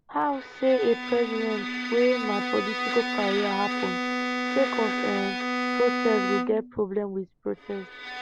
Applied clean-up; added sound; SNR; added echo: none; Bowed string instrument; 3 dB; none.